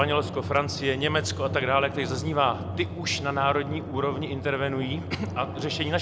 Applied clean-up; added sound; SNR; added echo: none; Drum; 7 dB; none.